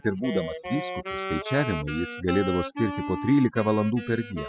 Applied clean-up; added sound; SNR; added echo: classical method spectral subtraction.